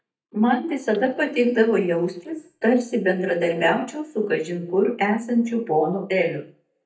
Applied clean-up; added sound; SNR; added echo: neural mask model DeepFilterNet 3.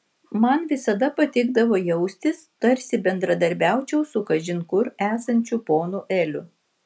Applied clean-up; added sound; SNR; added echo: none; none; none; none.